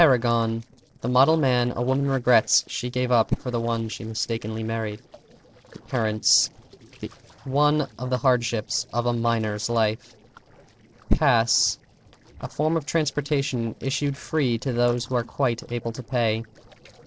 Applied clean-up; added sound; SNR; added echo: neural separator model SepFormer DNS4.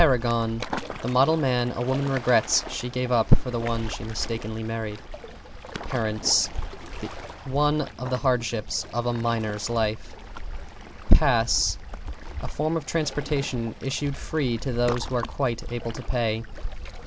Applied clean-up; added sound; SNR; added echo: none; Waves, surf; 11 dB; none.